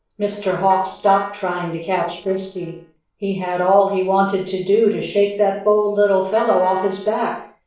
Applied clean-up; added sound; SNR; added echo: neural separator model SepFormer DNS4.